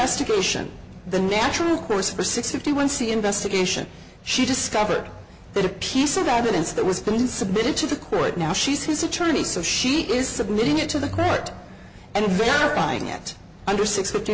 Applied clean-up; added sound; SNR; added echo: none; none; none; none.